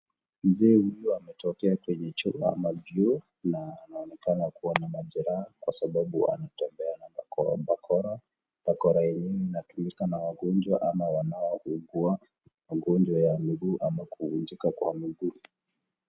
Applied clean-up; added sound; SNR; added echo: none; none; none; none.